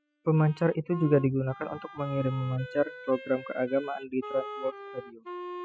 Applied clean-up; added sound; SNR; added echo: classical method spectral subtraction.